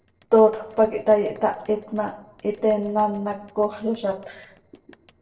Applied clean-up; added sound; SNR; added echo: neural separator model SepFormer DNS4.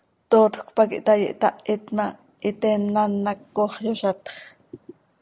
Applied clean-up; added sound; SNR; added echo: none; none; none; none.